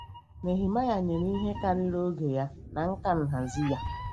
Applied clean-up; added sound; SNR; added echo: none; Meow; 10 dB; none.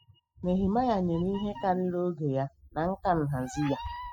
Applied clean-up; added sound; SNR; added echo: classical method spectral subtraction.